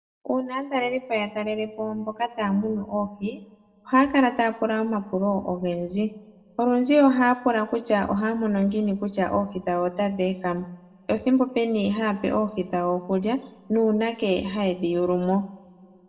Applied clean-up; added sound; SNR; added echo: none; none; none; reverberation time 0.8 s.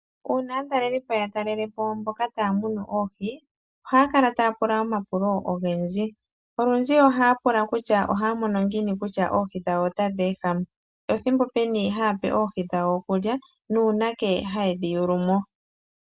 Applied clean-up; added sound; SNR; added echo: none; none; none; none.